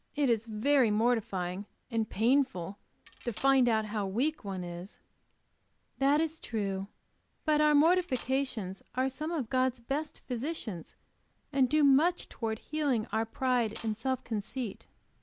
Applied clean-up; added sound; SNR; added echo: none; Cutlery, silverware; 18 dB; none.